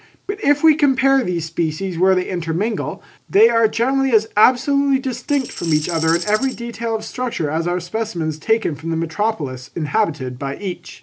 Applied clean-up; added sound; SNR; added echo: none; Tambourine; 10 dB; none.